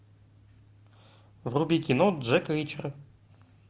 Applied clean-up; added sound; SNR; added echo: none; none; none; none.